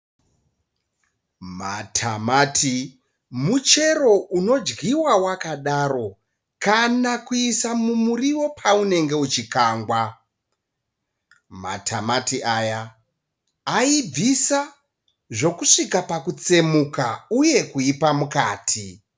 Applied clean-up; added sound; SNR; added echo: none; none; none; none.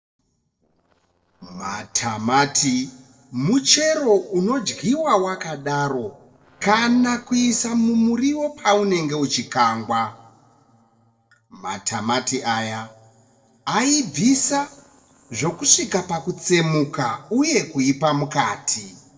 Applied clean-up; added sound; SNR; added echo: neural separator model SepFormer DNS4.